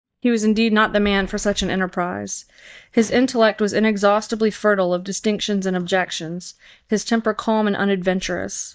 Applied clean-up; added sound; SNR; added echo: neural mask model DeepFilterNet 3.